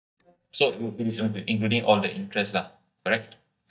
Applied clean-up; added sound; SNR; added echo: neural mask model DeepFilterNet 3.